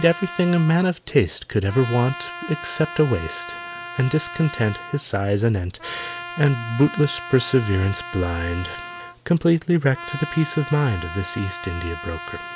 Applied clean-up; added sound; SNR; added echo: none; Trumpet; 13 dB; none.